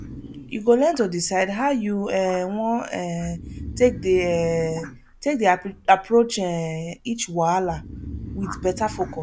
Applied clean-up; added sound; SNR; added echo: none; Breathing; 16 dB; none.